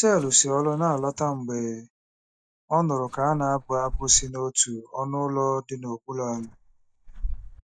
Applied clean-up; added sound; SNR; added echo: neural mask model DeepFilterNet 3.